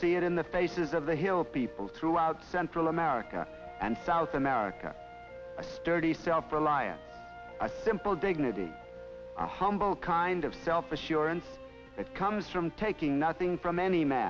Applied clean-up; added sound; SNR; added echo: none; none; none; none.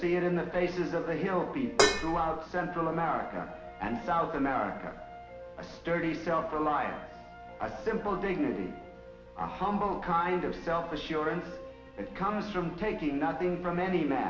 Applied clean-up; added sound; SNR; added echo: none; Dishes, pots, and pans; -4 dB; reverberation time 0.8 s.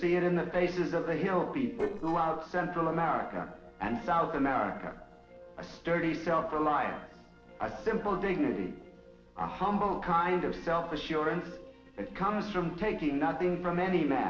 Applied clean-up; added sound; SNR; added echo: neural separator model SepFormer DNS4.